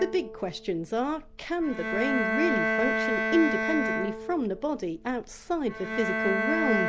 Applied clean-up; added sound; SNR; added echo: none; Bowed string instrument; 1 dB; none.